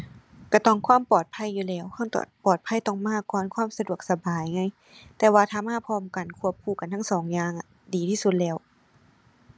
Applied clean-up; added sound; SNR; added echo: none; none; none; none.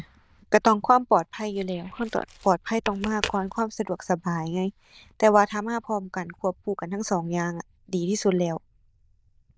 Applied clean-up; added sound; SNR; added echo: neural diffusion model UNIVERSE++.